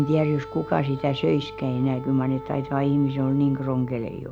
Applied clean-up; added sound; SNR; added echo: none; Wind instrument, woodwind instrument; 15 dB; none.